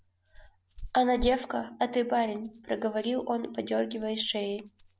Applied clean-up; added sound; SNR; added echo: none; Rattle; 15 dB; none.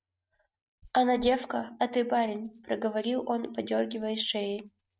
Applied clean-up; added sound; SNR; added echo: neural mask model RNNoise.